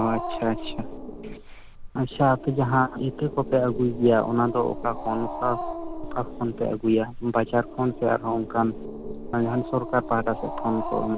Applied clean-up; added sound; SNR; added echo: none; Growling; 9 dB; none.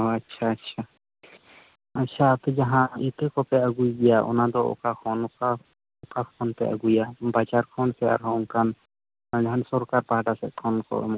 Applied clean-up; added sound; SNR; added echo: none; none; none; none.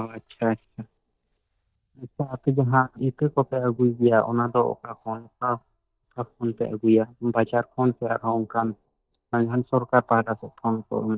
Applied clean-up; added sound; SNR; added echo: neural mask model DeepFilterNet 3.